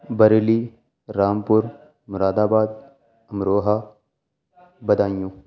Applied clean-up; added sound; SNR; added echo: none; none; none; none.